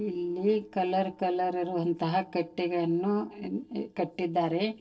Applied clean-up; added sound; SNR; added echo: neural separator model SepFormer DNS4.